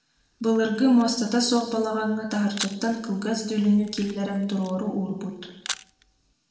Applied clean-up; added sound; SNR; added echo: none; Camera; 18 dB; reverberation time 0.9 s.